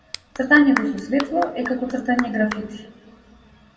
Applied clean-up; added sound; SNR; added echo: none; Clapping; 12 dB; reverberation time 1.4 s.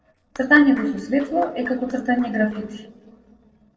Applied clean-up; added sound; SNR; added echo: neural separator model SepFormer DNS4.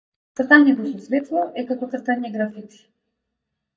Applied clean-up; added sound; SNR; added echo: neural mask model DeepFilterNet 3.